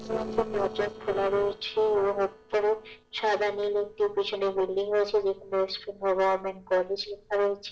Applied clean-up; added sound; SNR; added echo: neural separator model SepFormer DNS4.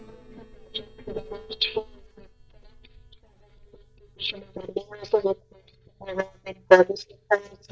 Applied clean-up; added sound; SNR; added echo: neural mask model DeepFilterNet 3.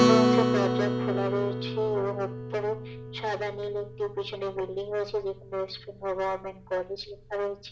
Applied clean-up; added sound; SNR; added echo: none; Acoustic guitar; -2 dB; reverberation time 0.4 s.